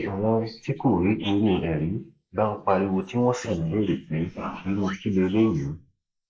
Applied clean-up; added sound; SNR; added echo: neural mask model Resemble Enhance denoiser.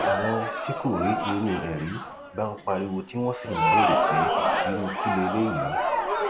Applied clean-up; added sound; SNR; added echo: none; Crowd; -3 dB; none.